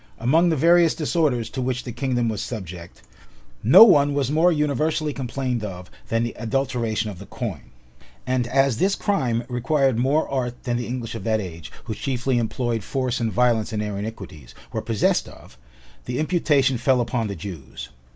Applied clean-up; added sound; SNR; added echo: none; none; none; none.